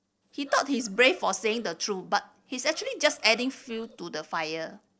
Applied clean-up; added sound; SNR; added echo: neural separator model SepFormer DNS4.